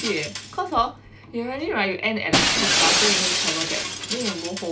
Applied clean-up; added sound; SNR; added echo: none; Shatter; -3 dB; reverberation time 0.2 s.